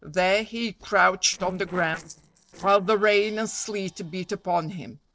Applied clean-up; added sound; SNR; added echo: neural separator model SepFormer DNS4.